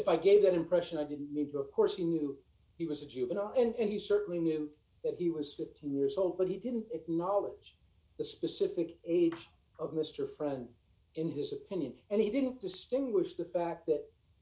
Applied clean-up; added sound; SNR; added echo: none; none; none; none.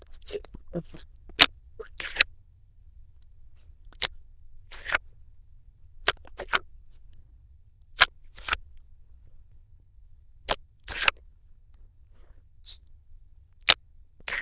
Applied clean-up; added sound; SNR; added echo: neural diffusion model UNIVERSE++.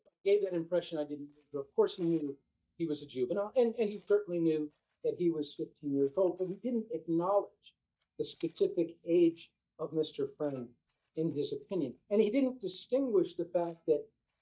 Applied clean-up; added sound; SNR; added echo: neural mask model DeepFilterNet 3.